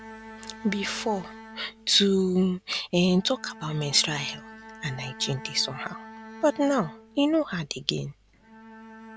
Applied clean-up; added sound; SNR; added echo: none; Bowed string instrument; 18 dB; none.